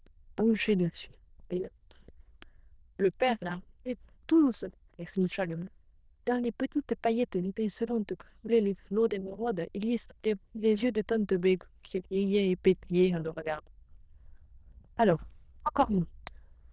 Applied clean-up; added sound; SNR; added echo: neural diffusion model UNIVERSE++.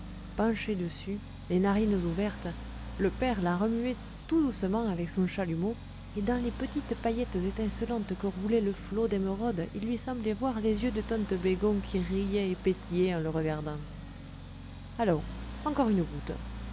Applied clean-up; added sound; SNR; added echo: none; Accelerating, revving, vroom; 10 dB; none.